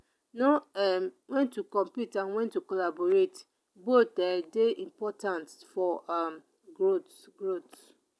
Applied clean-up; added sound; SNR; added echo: none; none; none; none.